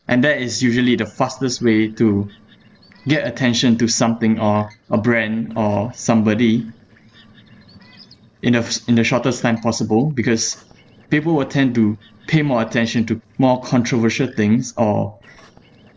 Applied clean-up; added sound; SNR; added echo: neural separator model SepFormer DNS4.